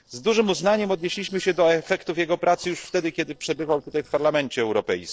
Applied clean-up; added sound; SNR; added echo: neural separator model SepFormer DNS4.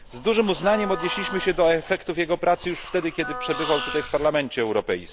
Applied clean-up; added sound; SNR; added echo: none; Wind instrument, woodwind instrument + Breathing; 11 dB; none.